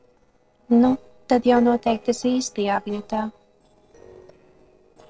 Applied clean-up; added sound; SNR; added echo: neural separator model SepFormer DNS4.